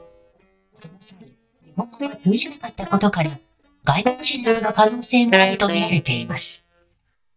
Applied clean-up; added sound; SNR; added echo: neural mask model DeepFilterNet 3.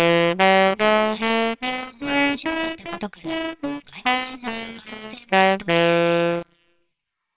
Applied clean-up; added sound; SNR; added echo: neural separator model SepFormer WHAMR!.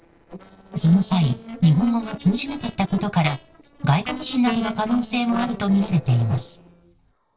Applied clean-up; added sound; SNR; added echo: neural separator model SepFormer DNS4.